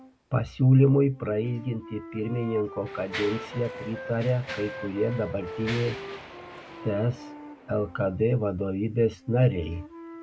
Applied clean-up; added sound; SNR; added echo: none; Mechanisms + Wind instrument, woodwind instrument; 14 dB; none.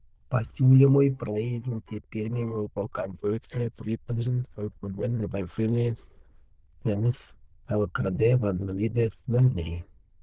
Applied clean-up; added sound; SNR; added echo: neural diffusion model UNIVERSE++.